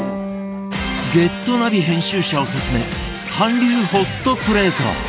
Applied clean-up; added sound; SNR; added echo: none; Electric guitar; 11 dB; none.